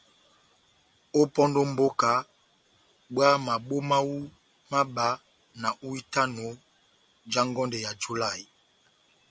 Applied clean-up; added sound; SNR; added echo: none; none; none; none.